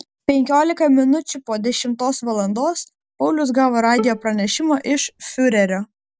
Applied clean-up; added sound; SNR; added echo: none; Bowed string instrument; 15 dB; none.